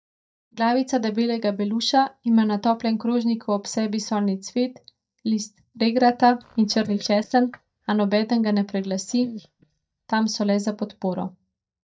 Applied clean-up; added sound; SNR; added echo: neural mask model DeepFilterNet 3.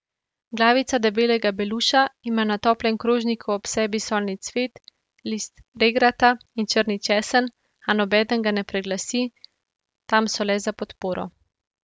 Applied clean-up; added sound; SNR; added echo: none; none; none; none.